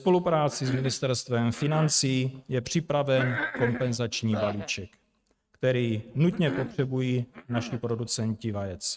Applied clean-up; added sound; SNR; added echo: neural mask model RNNoise.